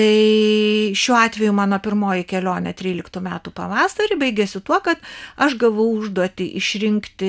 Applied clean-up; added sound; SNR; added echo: none; none; none; none.